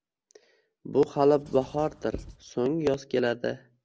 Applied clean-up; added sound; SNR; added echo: none; Writing; 16 dB; none.